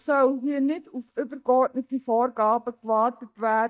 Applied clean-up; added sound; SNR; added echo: neural mask model DeepFilterNet 3.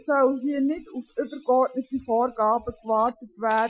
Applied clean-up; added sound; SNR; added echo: classical method Wiener filter.